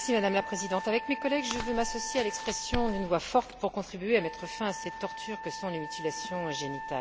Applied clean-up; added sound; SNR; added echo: none; Wind instrument, woodwind instrument; 9 dB; none.